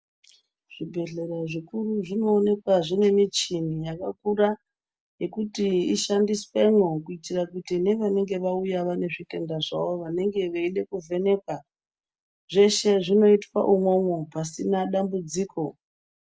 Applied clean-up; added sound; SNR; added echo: none; none; none; none.